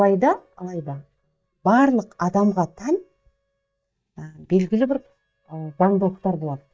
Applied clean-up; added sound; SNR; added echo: neural mask model DeepFilterNet 3.